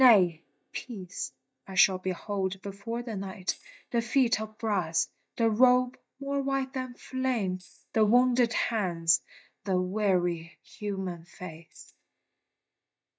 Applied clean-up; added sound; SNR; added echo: neural mask model DeepFilterNet 3.